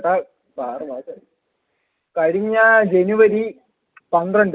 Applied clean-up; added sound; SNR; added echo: none; none; none; none.